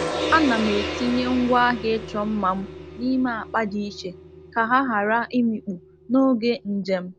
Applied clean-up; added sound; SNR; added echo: none; Gong; 10 dB; none.